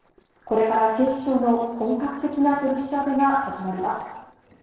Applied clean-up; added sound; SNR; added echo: neural separator model SepFormer DNS4.